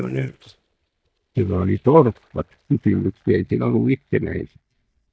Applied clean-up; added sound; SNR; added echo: neural mask model DeepFilterNet 3.